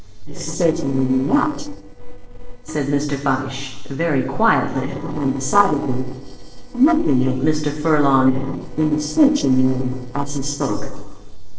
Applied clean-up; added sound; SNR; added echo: neural separator model SepFormer DNS4.